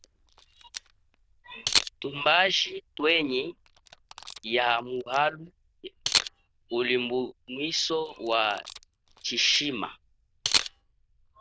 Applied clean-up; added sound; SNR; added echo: neural diffusion model UNIVERSE++.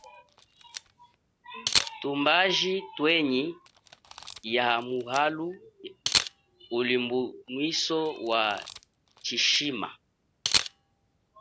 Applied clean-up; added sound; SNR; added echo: none; Camera; 7 dB; none.